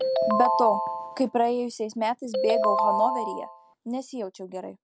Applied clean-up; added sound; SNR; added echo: none; Ringtone; -1 dB; none.